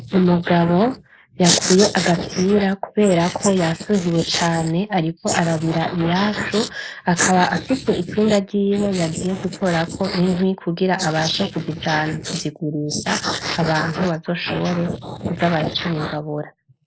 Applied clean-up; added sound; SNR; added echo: neural mask model Resemble Enhance denoiser.